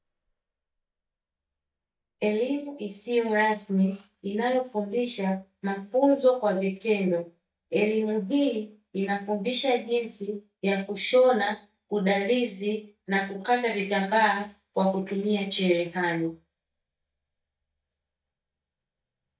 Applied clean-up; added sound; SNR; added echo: neural mask model DeepFilterNet 3.